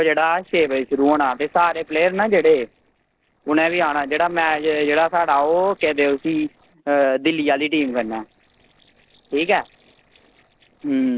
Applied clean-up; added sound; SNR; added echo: neural separator model SepFormer DNS4.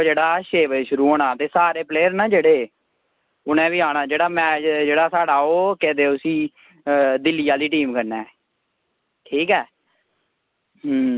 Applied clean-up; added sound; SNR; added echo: none; none; none; none.